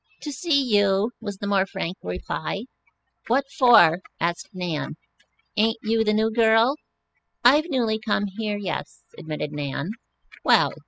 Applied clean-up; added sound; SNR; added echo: classical method spectral subtraction.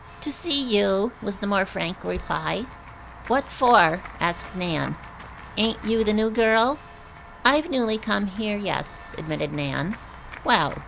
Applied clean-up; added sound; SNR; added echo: none; Walk, footsteps / Run / Bell; 17 dB; none.